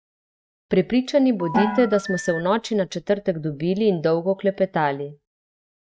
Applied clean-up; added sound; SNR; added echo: neural mask model RNNoise.